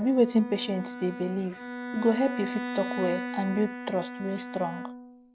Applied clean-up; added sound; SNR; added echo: none; Bowed string instrument; 8 dB; none.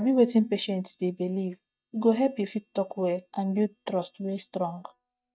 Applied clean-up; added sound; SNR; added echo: neural mask model DeepFilterNet 3.